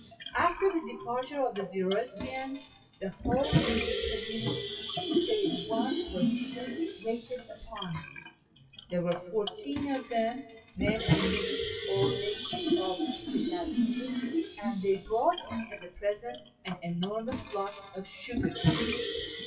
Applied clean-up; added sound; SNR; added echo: classical method WPE with log-MMSE.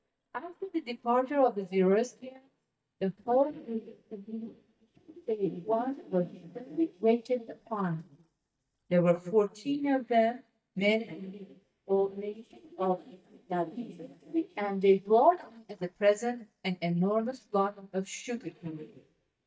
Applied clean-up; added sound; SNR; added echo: neural mask model DeepFilterNet 3.